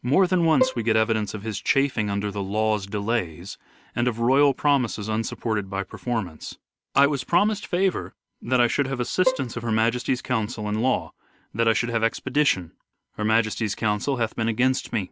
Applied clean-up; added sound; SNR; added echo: none; Bowed string instrument; 7 dB; none.